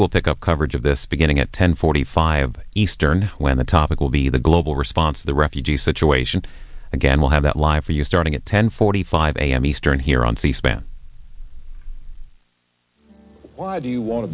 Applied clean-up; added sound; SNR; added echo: none; none; none; none.